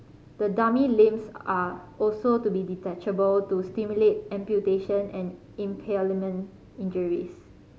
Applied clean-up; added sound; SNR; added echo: none; none; none; none.